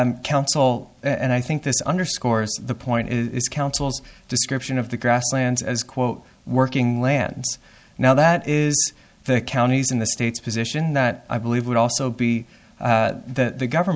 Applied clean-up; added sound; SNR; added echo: none; none; none; none.